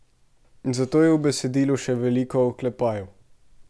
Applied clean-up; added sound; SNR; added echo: none; none; none; none.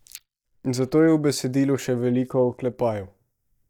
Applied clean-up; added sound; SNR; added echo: neural mask model DeepFilterNet 3.